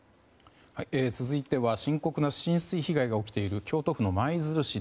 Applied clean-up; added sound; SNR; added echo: none; none; none; none.